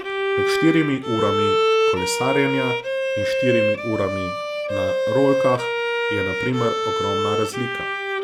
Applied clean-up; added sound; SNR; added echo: none; Bowed string instrument; -2 dB; none.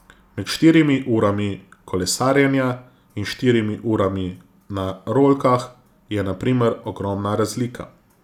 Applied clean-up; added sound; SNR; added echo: none; none; none; none.